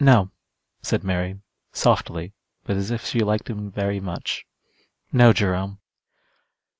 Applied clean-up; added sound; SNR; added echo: none; none; none; none.